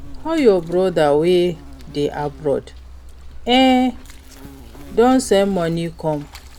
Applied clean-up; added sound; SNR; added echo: none; Insect; 17 dB; none.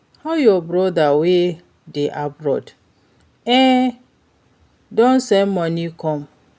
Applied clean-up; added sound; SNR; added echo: none; none; none; none.